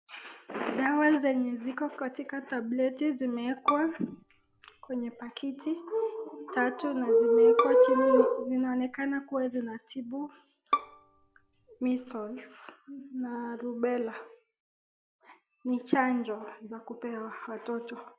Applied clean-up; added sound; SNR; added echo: none; Bowed string instrument; 7 dB; none.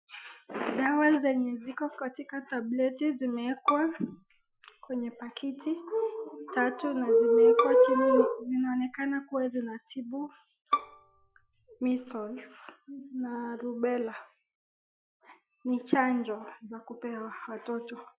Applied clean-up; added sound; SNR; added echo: classical method Wiener filter.